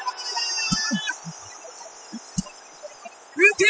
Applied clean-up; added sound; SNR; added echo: classical method spectral subtraction.